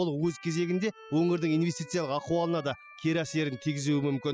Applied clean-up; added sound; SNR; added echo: classical method spectral subtraction.